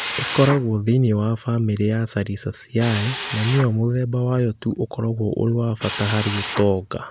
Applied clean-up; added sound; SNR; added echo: none; Drill; 12 dB; none.